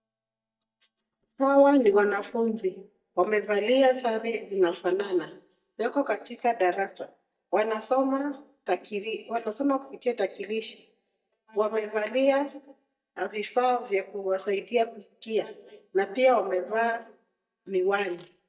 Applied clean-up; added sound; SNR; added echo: neural mask model DeepFilterNet 3.